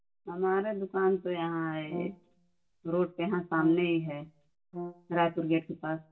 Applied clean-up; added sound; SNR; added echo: none; Brass instrument; 13 dB; reverberation time 0.2 s.